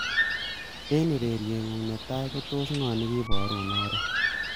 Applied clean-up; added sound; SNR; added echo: none; Gull, seagull + Bird; 0 dB; none.